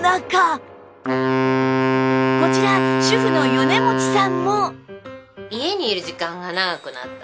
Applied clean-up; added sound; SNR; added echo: none; Wind instrument, woodwind instrument; -2 dB; none.